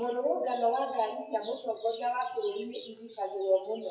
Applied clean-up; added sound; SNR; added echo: classical method WPE with log-MMSE.